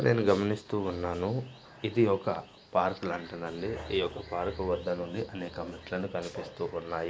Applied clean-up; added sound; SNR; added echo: none; none; none; none.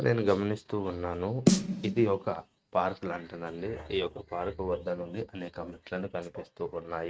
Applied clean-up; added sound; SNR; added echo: neural mask model RNNoise.